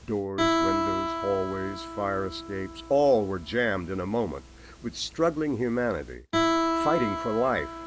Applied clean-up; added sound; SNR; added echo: none; Guitar; 3 dB; none.